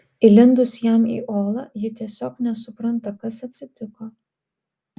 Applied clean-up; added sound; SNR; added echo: none; none; none; none.